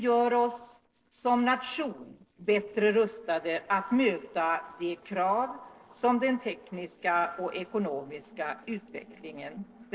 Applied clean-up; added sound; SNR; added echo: neural separator model SepFormer DNS4.